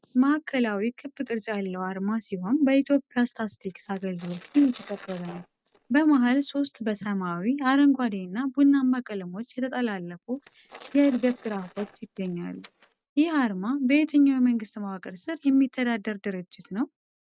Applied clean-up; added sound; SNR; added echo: neural mask model RNNoise.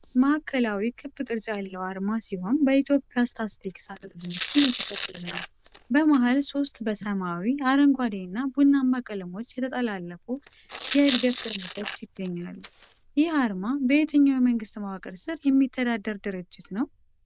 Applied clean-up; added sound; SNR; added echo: neural diffusion model UNIVERSE++.